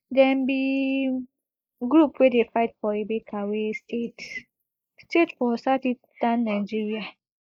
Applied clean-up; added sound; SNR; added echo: neural mask model Resemble Enhance denoiser.